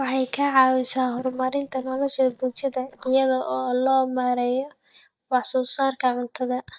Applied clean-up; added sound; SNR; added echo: neural mask model DeepFilterNet 3.